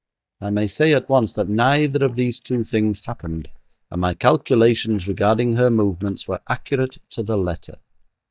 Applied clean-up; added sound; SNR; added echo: neural mask model DeepFilterNet 3.